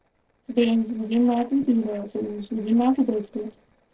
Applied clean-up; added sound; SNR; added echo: neural separator model SepFormer DNS4.